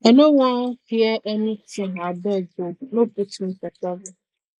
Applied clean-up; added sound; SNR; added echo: neural mask model Resemble Enhance denoiser.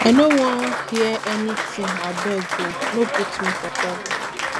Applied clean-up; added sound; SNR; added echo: none; Applause; 4 dB; none.